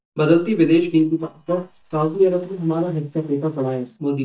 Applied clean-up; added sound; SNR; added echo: neural mask model DeepFilterNet 3.